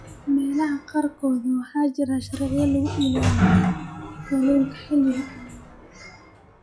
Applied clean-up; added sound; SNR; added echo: classical method log-MMSE.